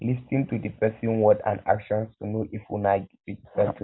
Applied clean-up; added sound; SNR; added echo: none; none; none; none.